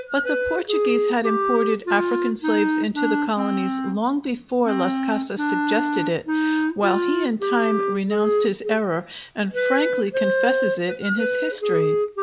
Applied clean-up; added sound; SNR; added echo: none; Wind instrument, woodwind instrument; -2 dB; none.